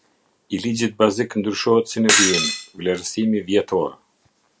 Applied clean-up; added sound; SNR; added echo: none; Shatter; 1 dB; none.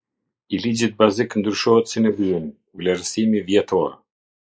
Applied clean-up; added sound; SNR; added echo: neural mask model Resemble Enhance denoiser.